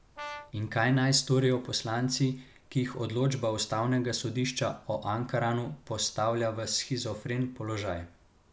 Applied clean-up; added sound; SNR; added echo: none; Brass instrument; 15 dB; none.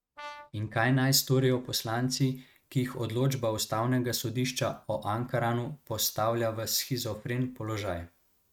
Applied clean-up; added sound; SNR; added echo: neural mask model RNNoise.